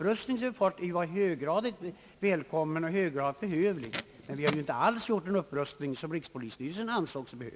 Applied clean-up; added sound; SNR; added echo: none; Packing tape, duct tape; 7 dB; none.